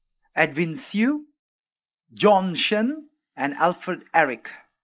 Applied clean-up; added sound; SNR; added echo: neural mask model Resemble Enhance denoiser.